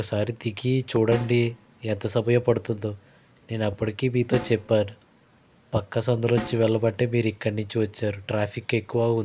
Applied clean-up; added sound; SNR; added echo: none; Snare drum; 15 dB; none.